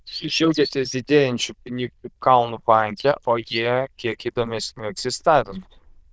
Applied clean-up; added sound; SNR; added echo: neural diffusion model UNIVERSE++.